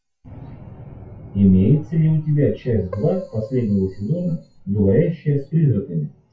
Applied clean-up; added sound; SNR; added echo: classical method WPE with log-MMSE.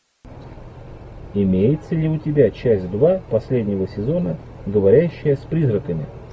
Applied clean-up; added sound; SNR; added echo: none; none; none; none.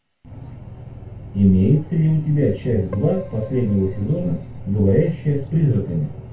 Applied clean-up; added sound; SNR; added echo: none; Keyboard (musical); 18 dB; reverberation time 0.2 s.